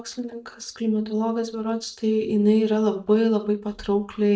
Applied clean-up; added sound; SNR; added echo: neural mask model DeepFilterNet 3.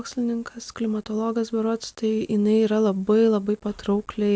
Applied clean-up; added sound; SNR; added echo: none; none; none; none.